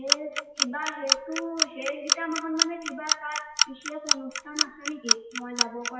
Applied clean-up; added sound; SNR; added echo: classical method WPE with log-MMSE.